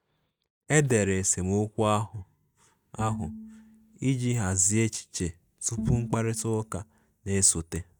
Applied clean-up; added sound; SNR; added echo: neural mask model DeepFilterNet 3.